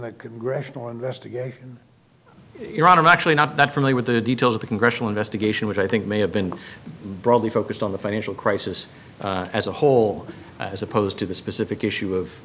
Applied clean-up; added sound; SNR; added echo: none; none; none; none.